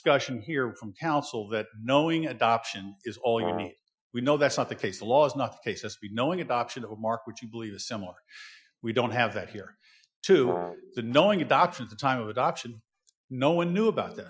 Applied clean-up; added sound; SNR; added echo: classical method Wiener filter.